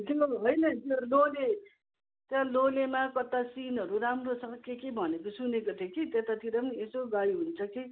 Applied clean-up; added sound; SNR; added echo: none; none; none; none.